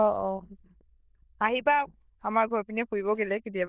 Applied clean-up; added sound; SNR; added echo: neural diffusion model UNIVERSE++.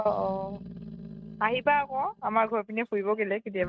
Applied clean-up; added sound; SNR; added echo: neural mask model RNNoise.